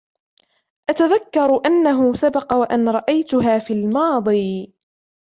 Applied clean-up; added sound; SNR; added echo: none; none; none; none.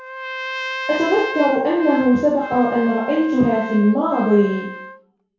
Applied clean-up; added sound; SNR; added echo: none; Trumpet; 11 dB; reverberation time 0.6 s.